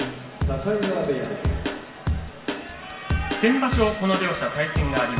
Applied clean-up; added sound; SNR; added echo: none; Drum kit; 3 dB; reverberation time 0.7 s.